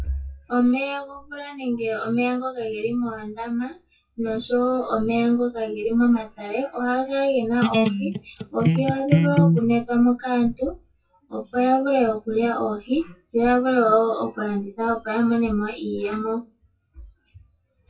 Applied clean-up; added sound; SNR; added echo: classical method WPE with log-MMSE.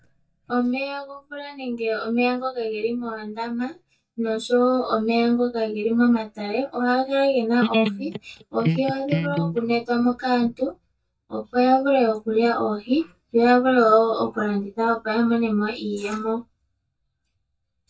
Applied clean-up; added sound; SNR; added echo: neural mask model DeepFilterNet 3.